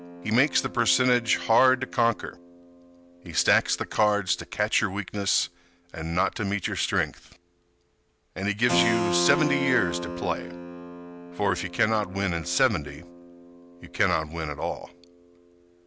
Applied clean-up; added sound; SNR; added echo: none; Keyboard (musical); 9 dB; none.